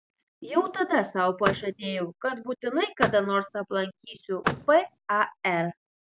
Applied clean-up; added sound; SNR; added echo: none; Vehicle; 7 dB; none.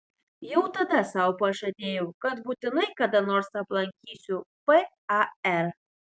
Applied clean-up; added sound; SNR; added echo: none; none; none; none.